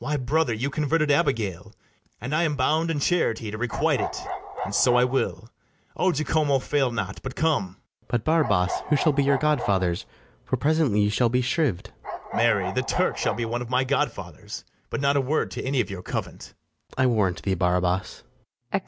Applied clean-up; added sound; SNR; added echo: none; Bark; 8 dB; none.